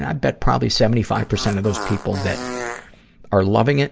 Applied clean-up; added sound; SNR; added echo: none; Fart; 11 dB; none.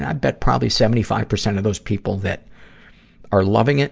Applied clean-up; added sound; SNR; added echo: none; none; none; none.